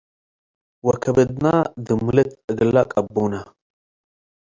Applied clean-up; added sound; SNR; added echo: none; none; none; none.